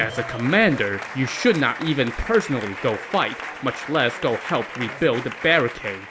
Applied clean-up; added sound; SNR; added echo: none; Applause; 11 dB; reverberation time 0.5 s.